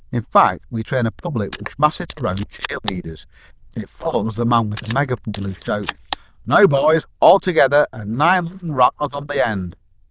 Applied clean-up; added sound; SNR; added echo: neural diffusion model UNIVERSE++.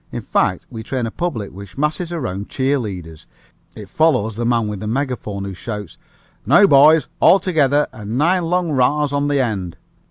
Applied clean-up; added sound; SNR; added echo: none; none; none; none.